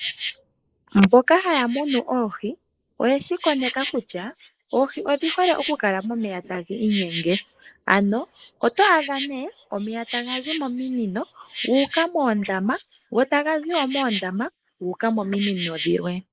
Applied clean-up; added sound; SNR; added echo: neural mask model Resemble Enhance denoiser.